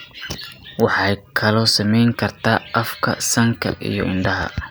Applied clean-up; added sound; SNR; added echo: none; none; none; none.